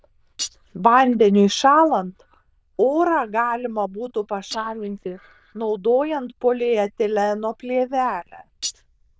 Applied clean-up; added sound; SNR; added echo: neural diffusion model UNIVERSE++.